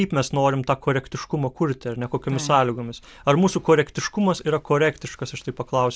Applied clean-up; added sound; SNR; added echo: none; none; none; none.